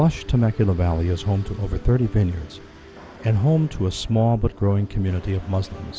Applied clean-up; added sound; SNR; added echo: none; none; none; none.